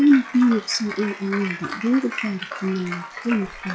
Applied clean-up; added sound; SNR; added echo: classical method log-MMSE.